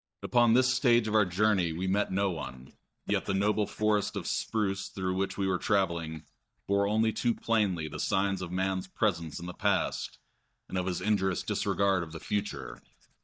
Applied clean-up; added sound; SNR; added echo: neural mask model DeepFilterNet 3.